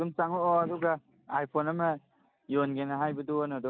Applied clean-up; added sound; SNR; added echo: none; none; none; none.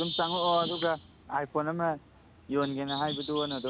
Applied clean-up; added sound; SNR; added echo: none; Bird; 8 dB; none.